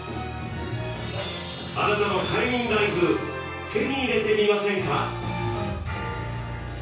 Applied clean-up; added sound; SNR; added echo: none; none; none; reverberation time 0.6 s.